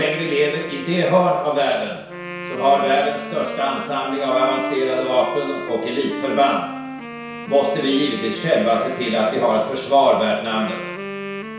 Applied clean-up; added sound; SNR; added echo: none; Wind instrument, woodwind instrument; 11 dB; reverberation time 0.7 s.